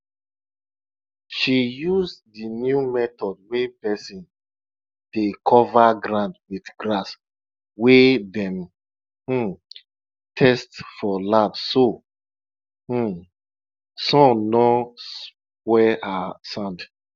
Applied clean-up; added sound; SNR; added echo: none; none; none; none.